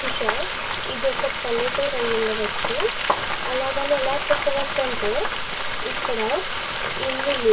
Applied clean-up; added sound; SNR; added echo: none; Frying (food); 0 dB; reverberation time 0.1 s.